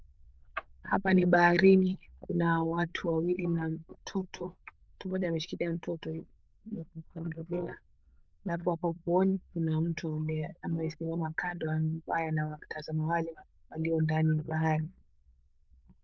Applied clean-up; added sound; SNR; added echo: neural diffusion model UNIVERSE++.